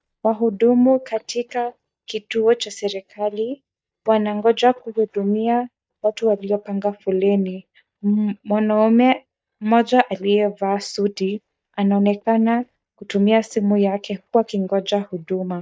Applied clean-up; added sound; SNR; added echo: neural mask model DeepFilterNet 3.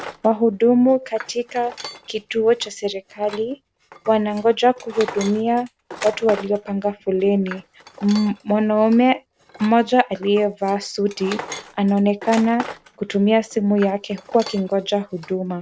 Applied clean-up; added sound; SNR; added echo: none; Tools; 17 dB; none.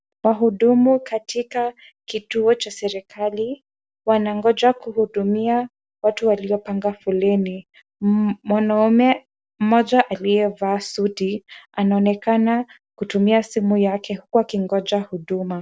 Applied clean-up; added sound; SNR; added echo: none; none; none; none.